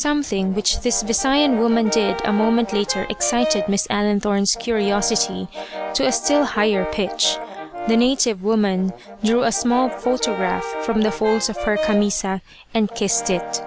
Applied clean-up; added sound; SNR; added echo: none; Brass instrument; 9 dB; none.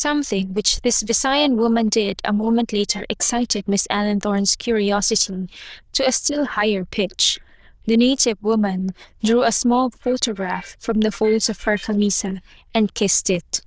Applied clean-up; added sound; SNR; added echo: neural diffusion model UNIVERSE++.